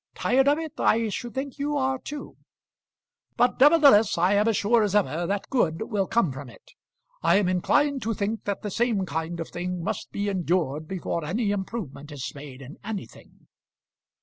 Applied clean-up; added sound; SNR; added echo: none; none; none; none.